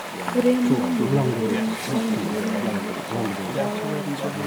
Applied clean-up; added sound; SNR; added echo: none; Chatter / Stream; 0 dB; none.